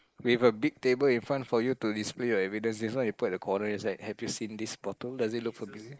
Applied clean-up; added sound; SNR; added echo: neural mask model Resemble Enhance denoiser.